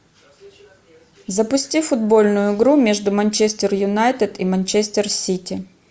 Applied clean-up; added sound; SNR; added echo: none; none; none; none.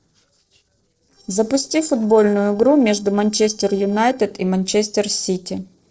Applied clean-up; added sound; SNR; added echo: neural separator model SepFormer DNS4.